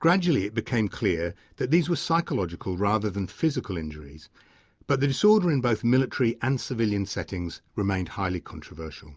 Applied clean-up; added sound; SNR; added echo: none; none; none; none.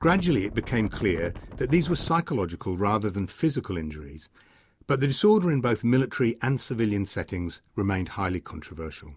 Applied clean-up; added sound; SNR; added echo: none; Wind; 11 dB; none.